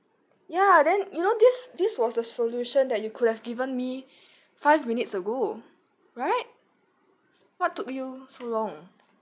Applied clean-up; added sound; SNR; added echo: none; none; none; none.